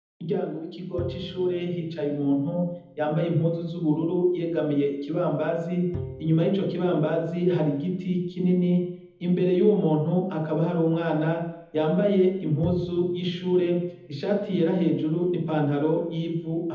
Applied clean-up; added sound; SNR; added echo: none; Bowed string instrument; 18 dB; reverberation time 1.0 s.